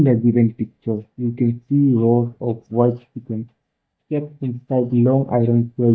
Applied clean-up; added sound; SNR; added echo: neural mask model DeepFilterNet 3.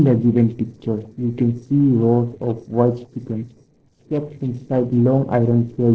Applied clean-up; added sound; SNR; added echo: neural separator model SepFormer DNS4.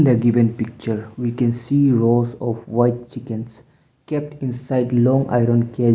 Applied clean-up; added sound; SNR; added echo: none; none; none; none.